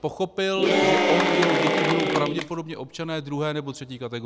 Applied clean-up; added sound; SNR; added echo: none; Applause / Cheering; -5 dB; none.